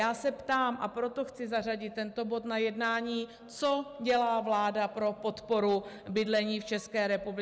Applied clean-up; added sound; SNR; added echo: none; none; none; none.